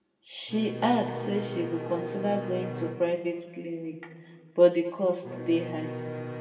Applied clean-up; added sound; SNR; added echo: none; Bowed string instrument; 9 dB; reverberation time 1.8 s.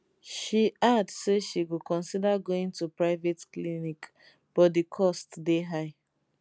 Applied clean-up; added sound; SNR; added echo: none; none; none; none.